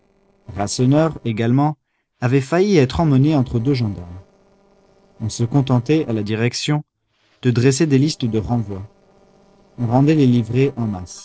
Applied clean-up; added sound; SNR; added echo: neural separator model SepFormer DNS4.